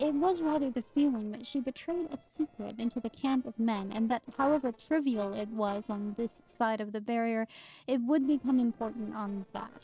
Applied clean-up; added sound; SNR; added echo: neural separator model SepFormer DNS4.